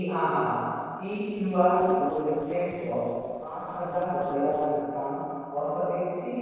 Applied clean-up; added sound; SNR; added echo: neural separator model SepFormer DNS4.